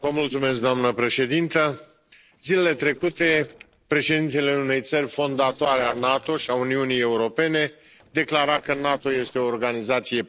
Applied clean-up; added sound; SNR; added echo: neural separator model SepFormer DNS4.